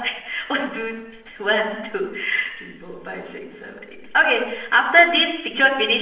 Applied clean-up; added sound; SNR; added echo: none; none; none; reverberation time 0.8 s.